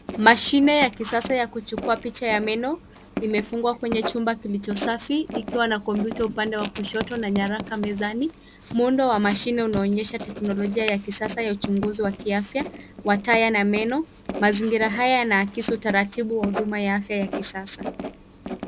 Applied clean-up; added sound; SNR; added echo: none; Writing; 11 dB; none.